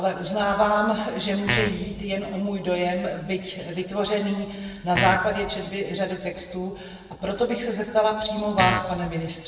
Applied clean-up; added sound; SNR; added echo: none; Fart; 3 dB; reverberation time 1.1 s.